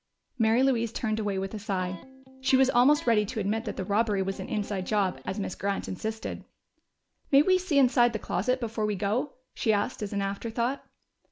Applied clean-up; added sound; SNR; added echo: none; Electric guitar; 18 dB; none.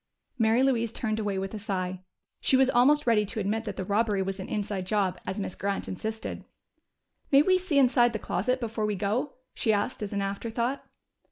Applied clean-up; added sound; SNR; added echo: neural mask model Resemble Enhance denoiser.